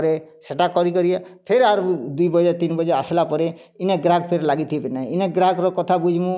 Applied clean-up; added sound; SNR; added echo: none; none; none; none.